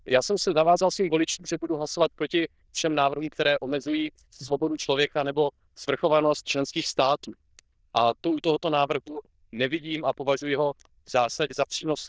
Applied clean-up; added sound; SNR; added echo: neural diffusion model UNIVERSE++.